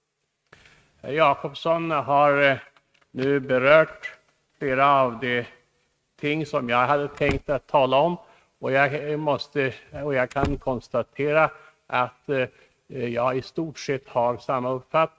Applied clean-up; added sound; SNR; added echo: neural mask model RNNoise.